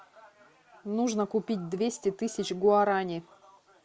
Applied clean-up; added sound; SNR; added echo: none; none; none; none.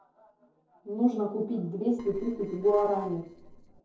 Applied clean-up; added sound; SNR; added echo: neural separator model SepFormer DNS4.